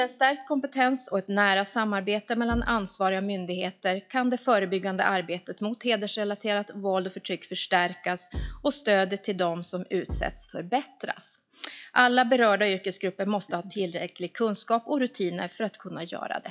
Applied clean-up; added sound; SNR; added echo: classical method log-MMSE.